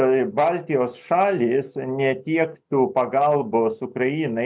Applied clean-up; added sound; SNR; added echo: none; none; none; none.